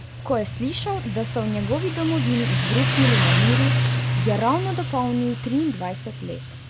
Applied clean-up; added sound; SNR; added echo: none; Motorcycle; -2 dB; none.